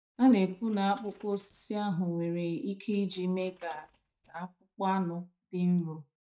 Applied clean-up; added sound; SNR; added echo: neural mask model DeepFilterNet 3.